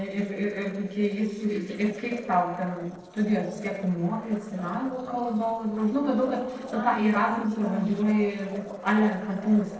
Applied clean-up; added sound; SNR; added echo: neural separator model SepFormer DNS4.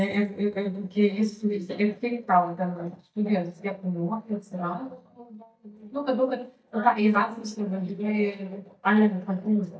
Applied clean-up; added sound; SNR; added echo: neural mask model DeepFilterNet 3.